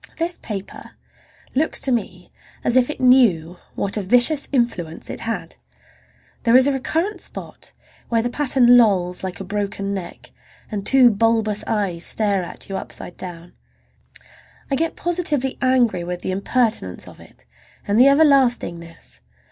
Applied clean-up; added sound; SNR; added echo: none; none; none; none.